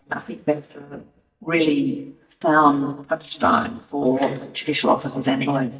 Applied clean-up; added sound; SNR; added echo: neural mask model DeepFilterNet 3.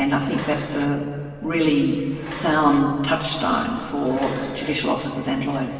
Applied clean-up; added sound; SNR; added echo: none; Dishes, pots, and pans; 16 dB; reverberation time 2.4 s.